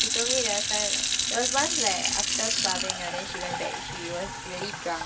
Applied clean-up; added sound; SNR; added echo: none; Fill (with liquid) / Sink (filling or washing); -5 dB; reverberation time 0.2 s.